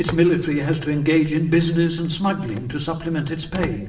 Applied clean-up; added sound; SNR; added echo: none; Telephone; 17 dB; reverberation time 1.2 s.